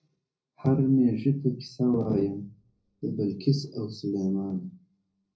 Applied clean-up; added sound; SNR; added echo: none; none; none; reverberation time 0.4 s.